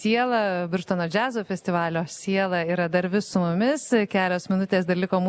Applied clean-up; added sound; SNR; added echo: none; none; none; none.